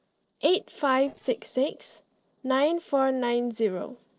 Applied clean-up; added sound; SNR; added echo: neural separator model SepFormer DNS4.